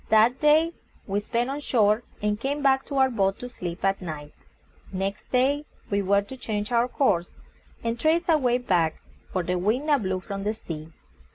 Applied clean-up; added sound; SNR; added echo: none; none; none; none.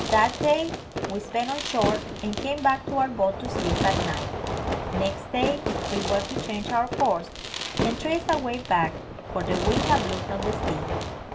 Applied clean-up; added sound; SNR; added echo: none; Fireworks; 3 dB; reverberation time 0.3 s.